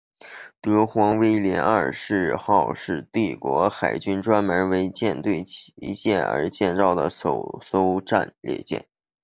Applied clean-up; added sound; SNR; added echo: none; none; none; none.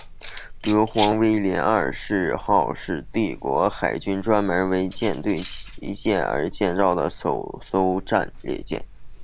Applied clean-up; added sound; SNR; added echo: none; Keys jangling; 12 dB; none.